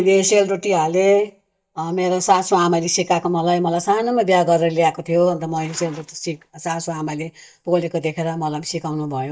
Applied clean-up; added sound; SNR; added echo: neural mask model DeepFilterNet 3.